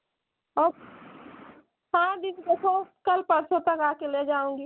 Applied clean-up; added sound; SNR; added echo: none; none; none; none.